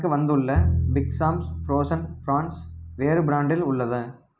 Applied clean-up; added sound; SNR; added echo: none; Bowed string instrument; 2 dB; none.